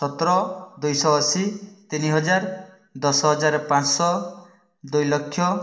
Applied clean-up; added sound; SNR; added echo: none; none; none; reverberation time 1.0 s.